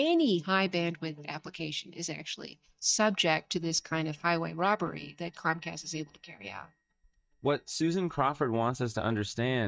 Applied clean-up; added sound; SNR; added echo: neural mask model DeepFilterNet 3.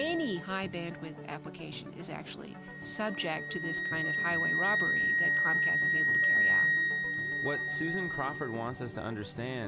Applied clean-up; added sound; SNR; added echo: none; Wind instrument, woodwind instrument; -5 dB; none.